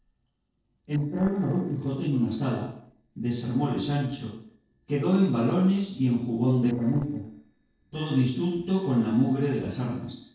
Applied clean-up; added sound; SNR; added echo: neural separator model SepFormer DNS4.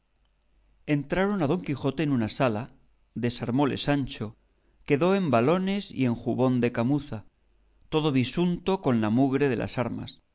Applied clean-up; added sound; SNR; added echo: none; none; none; none.